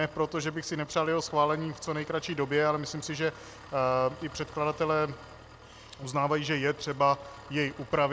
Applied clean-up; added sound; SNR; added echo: none; Engine; 20 dB; none.